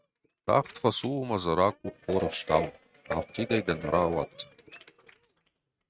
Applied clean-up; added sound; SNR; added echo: neural mask model RNNoise.